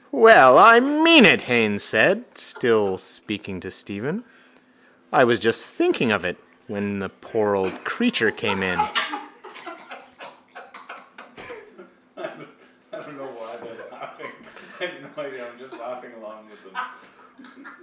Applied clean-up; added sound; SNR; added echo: none; none; none; none.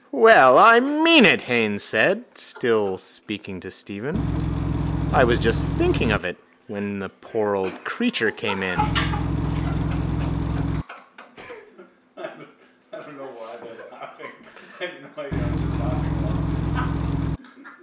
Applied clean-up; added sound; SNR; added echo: none; Engine / Truck / Car; 0 dB; none.